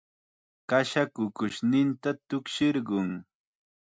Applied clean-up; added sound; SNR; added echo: none; none; none; none.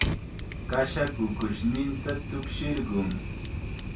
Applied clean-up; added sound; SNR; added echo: none; Fire; 1 dB; reverberation time 0.2 s.